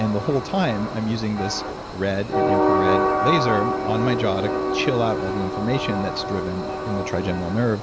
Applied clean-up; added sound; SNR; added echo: none; Train; 0 dB; none.